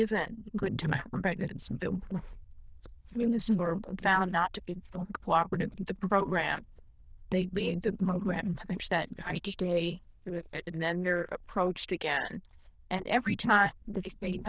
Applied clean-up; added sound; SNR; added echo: neural diffusion model UNIVERSE++.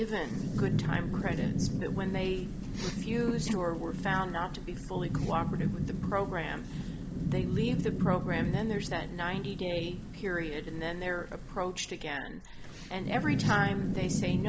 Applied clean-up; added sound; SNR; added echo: none; Rain / Thunderstorm; 0 dB; none.